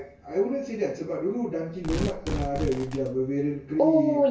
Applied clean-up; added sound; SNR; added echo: none; Tearing; 9 dB; reverberation time 0.7 s.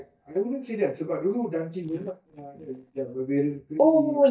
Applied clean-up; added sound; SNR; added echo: neural mask model DeepFilterNet 3.